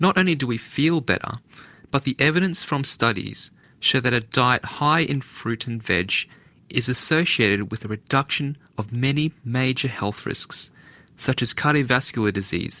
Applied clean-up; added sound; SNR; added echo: none; none; none; none.